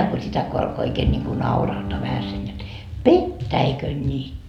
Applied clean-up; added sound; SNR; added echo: none; Bowed string instrument; 12 dB; none.